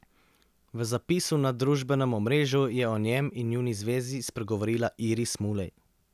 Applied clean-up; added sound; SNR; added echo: none; none; none; none.